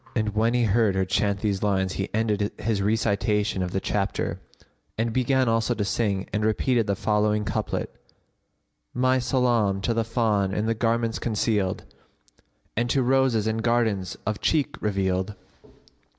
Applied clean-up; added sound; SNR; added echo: none; none; none; none.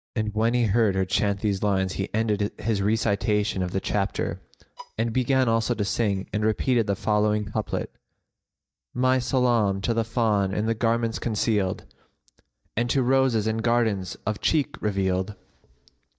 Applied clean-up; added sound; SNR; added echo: neural mask model DeepFilterNet 3.